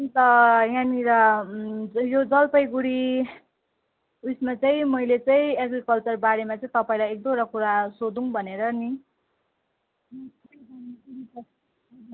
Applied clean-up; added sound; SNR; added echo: none; none; none; none.